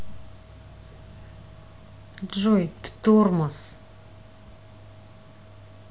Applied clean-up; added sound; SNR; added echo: none; none; none; none.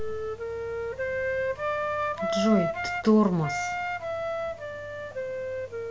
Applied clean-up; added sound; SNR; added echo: none; Wind instrument, woodwind instrument; 0 dB; none.